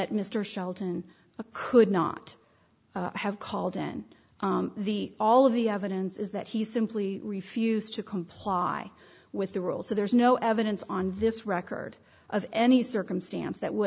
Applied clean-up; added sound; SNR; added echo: none; none; none; none.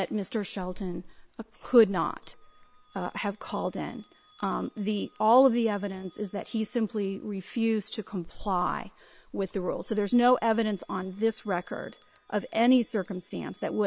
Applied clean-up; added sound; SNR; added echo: neural separator model SepFormer WHAM!.